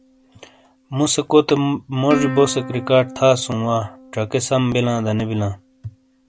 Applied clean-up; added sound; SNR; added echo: none; Plucked string instrument; 14 dB; none.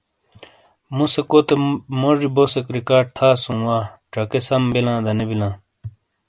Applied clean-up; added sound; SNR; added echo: none; none; none; none.